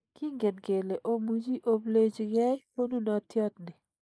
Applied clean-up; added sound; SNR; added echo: neural mask model Resemble Enhance denoiser.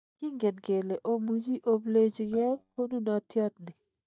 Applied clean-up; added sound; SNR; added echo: neural mask model DeepFilterNet 3.